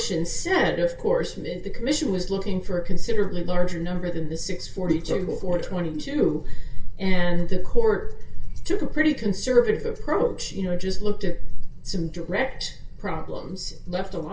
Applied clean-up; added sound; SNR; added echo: none; none; none; reverberation time 0.2 s.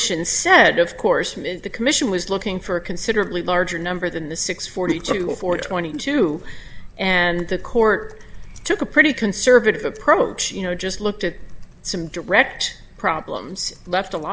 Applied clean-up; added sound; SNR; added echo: none; none; none; none.